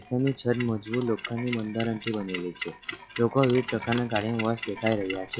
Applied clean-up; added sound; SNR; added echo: classical method log-MMSE.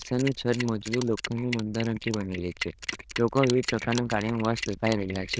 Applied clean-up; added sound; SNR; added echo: neural diffusion model UNIVERSE++.